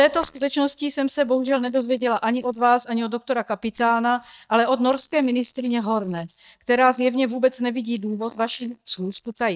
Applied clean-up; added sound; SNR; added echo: neural mask model DeepFilterNet 3.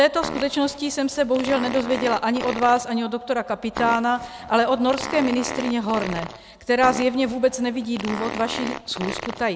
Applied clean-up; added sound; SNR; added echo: none; Fart; 10 dB; none.